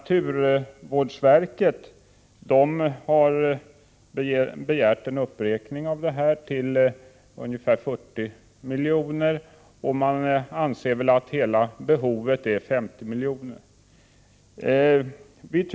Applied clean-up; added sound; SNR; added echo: none; none; none; none.